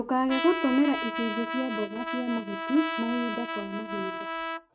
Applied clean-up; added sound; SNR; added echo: neural mask model RNNoise.